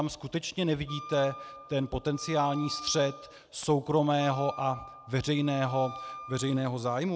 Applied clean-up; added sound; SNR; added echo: none; Wind instrument, woodwind instrument; 15 dB; none.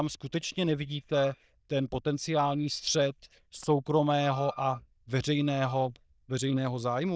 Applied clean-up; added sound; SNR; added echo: neural diffusion model UNIVERSE++.